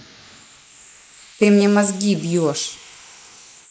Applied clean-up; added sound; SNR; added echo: neural mask model Resemble Enhance denoiser.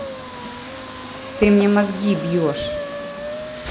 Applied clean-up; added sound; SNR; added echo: none; Car; 8 dB; none.